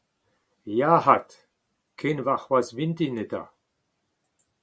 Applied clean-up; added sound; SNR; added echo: none; none; none; none.